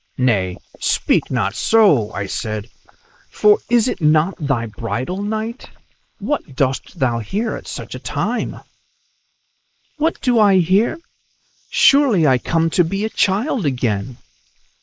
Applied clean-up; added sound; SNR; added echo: neural mask model Resemble Enhance denoiser.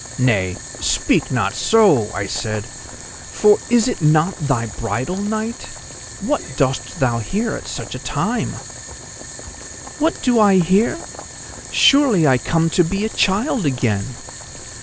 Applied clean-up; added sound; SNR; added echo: none; Boiling; 14 dB; none.